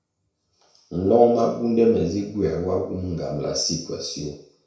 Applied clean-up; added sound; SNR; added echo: none; none; none; reverberation time 0.6 s.